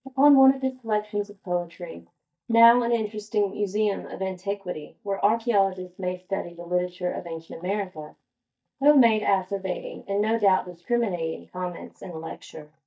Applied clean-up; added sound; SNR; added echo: neural mask model DeepFilterNet 3.